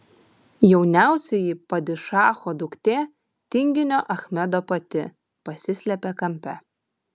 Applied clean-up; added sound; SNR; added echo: none; none; none; none.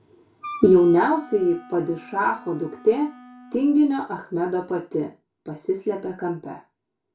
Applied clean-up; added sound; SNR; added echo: none; Wind instrument, woodwind instrument; 19 dB; reverberation time 0.3 s.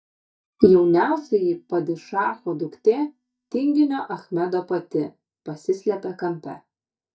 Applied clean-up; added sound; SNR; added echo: neural mask model DeepFilterNet 3.